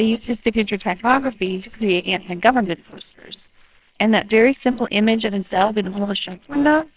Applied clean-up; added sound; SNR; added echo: neural separator model SepFormer WHAMR!.